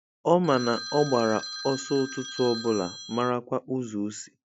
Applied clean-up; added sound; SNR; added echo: none; Telephone; 11 dB; none.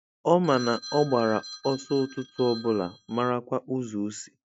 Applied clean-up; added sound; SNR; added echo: neural mask model RNNoise.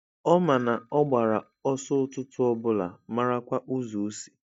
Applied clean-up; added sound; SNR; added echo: neural mask model DeepFilterNet 3.